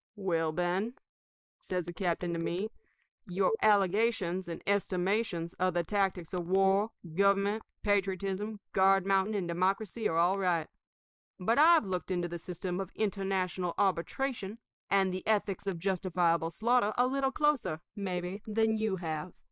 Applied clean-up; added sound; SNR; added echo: neural mask model Resemble Enhance denoiser.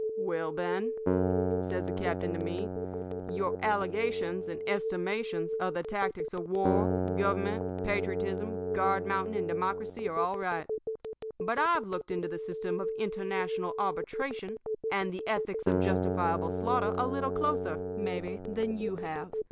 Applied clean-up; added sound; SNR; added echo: none; Keyboard (musical) + Telephone; 0 dB; none.